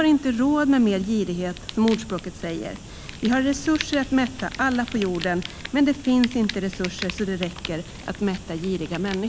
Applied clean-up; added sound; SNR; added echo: none; Fire; 13 dB; none.